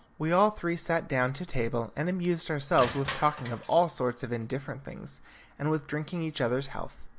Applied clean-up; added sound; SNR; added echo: none; Crushing; 14 dB; none.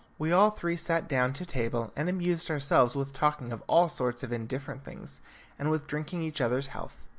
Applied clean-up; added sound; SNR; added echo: none; none; none; none.